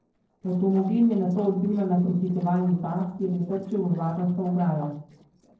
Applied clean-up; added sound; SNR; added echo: neural separator model SepFormer DNS4.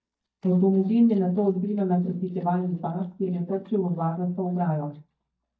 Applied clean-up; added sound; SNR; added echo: neural mask model DeepFilterNet 3.